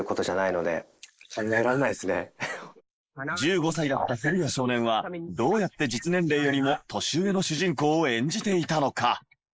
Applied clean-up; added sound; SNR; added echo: neural mask model Resemble Enhance denoiser.